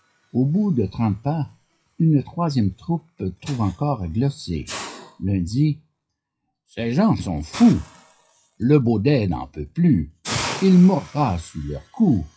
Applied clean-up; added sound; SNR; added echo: classical method WPE with log-MMSE.